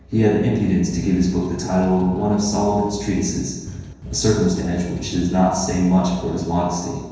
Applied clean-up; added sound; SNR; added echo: none; Boat, Water vehicle; 14 dB; reverberation time 1.2 s.